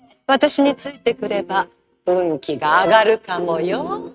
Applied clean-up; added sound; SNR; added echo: neural mask model RNNoise.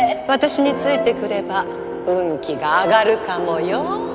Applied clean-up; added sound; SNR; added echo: none; Brass instrument; 11 dB; none.